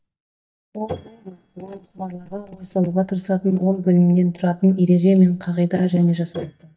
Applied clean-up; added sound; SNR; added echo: neural mask model DeepFilterNet 3.